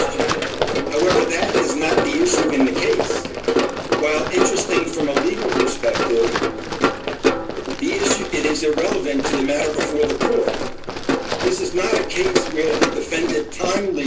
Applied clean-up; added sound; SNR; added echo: none; Run; 0 dB; reverberation time 0.3 s.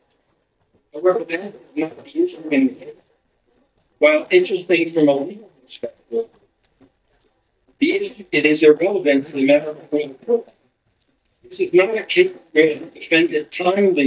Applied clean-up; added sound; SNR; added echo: neural mask model DeepFilterNet 3.